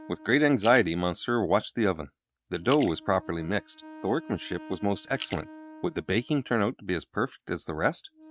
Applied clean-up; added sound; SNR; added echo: neural mask model RNNoise.